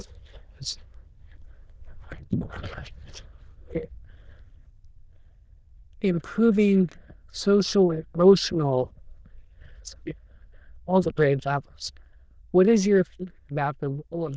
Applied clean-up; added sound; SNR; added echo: neural diffusion model UNIVERSE++.